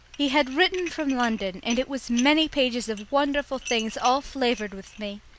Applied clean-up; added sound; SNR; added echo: none; Dishes, pots, and pans; 17 dB; none.